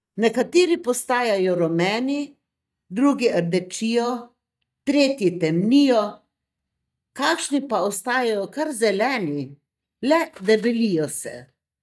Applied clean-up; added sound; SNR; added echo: neural mask model DeepFilterNet 3.